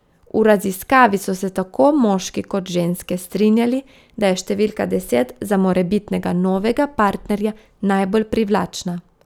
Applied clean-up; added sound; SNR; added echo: none; none; none; none.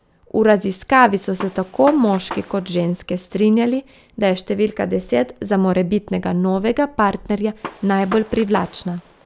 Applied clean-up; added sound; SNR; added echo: none; Gunshot, gunfire; 15 dB; none.